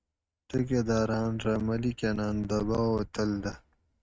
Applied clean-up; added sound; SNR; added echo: neural mask model RNNoise.